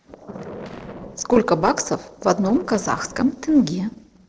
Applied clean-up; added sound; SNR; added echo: neural separator model SepFormer DNS4.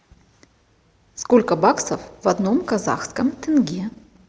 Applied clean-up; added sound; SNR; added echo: none; none; none; none.